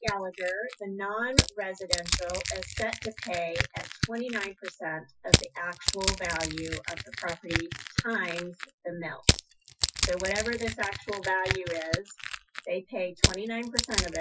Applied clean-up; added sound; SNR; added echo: classical method Wiener filter.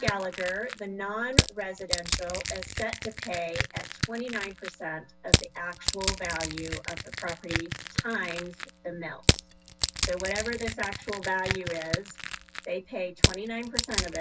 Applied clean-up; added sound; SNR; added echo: none; Crushing; -3 dB; none.